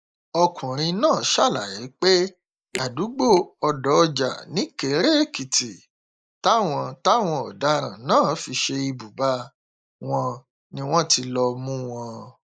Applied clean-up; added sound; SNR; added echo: neural mask model Resemble Enhance denoiser.